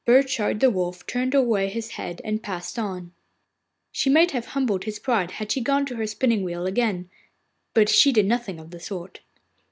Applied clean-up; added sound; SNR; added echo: none; none; none; none.